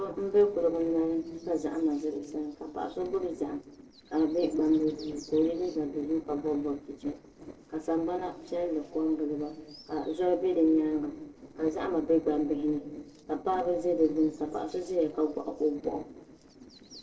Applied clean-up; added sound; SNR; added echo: neural separator model SepFormer DNS4.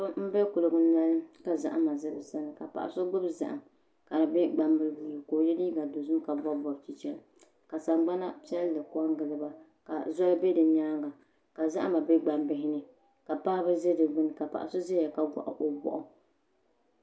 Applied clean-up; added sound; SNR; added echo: none; none; none; none.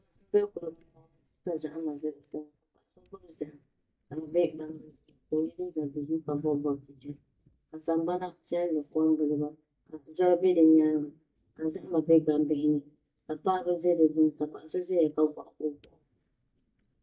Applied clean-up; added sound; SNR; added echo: neural mask model DeepFilterNet 3.